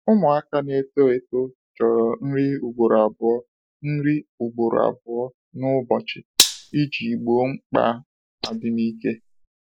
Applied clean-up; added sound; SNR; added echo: neural mask model DeepFilterNet 3.